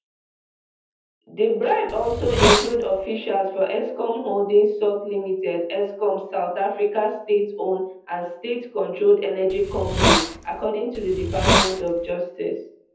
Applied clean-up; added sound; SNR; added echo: none; Hiss; -1 dB; reverberation time 0.6 s.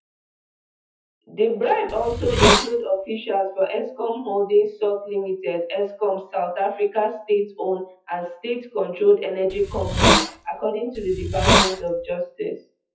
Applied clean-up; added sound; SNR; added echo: classical method WPE with log-MMSE.